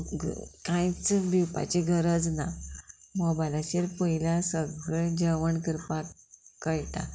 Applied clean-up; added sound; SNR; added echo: none; none; none; none.